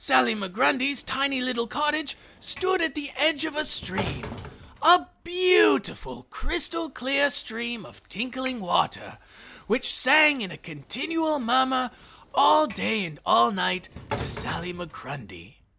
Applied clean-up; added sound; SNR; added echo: none; Sliding door / Train; 17 dB; none.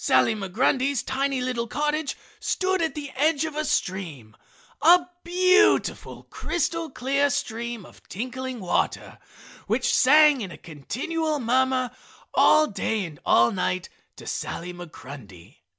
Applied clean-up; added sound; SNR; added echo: none; none; none; none.